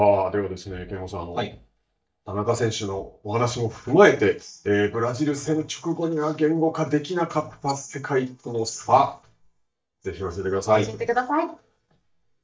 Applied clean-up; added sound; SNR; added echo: neural mask model DeepFilterNet 3.